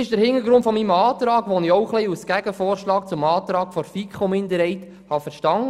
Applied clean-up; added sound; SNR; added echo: none; none; none; none.